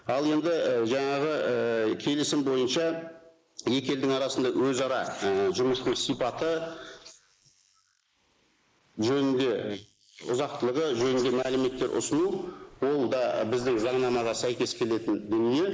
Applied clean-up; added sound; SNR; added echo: neural mask model Resemble Enhance denoiser.